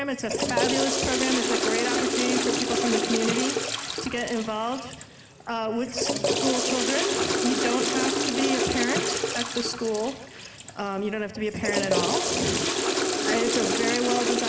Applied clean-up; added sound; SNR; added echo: none; Toilet flush / Water; -2 dB; none.